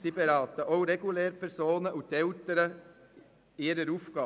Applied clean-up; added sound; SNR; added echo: none; none; none; none.